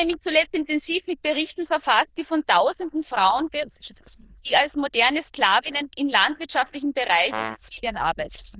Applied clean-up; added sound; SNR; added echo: neural diffusion model UNIVERSE++.